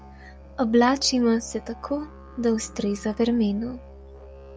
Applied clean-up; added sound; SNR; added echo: none; Musical instrument; 18 dB; none.